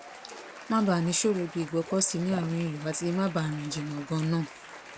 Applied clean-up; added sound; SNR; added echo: none; Applause / Cheering + Water / Liquid; 15 dB; none.